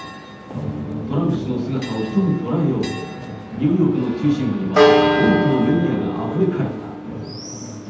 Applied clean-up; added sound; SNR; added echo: none; Church bell; 2 dB; reverberation time 0.8 s.